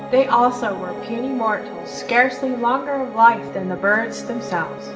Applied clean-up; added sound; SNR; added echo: none; Piano; 11 dB; reverberation time 1.1 s.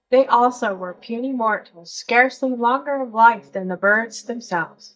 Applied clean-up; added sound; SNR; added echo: neural mask model DeepFilterNet 3.